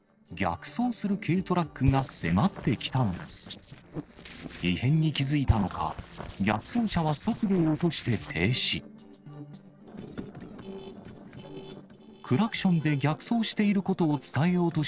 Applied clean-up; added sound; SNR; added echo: neural separator model SepFormer DNS4.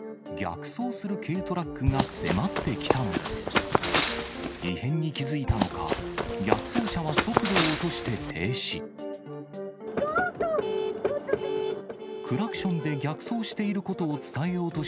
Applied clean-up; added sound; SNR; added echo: none; Run; -1 dB; none.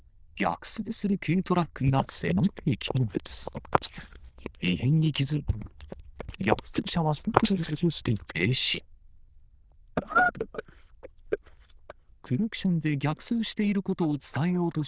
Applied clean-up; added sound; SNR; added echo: neural diffusion model UNIVERSE++.